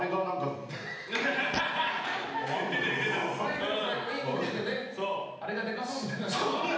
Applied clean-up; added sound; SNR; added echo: none; Fart; 13 dB; reverberation time 0.8 s.